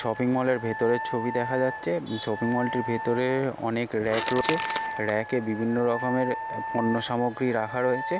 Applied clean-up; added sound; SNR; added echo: none; Crushing / Wood + Wind instrument, woodwind instrument; 7 dB; none.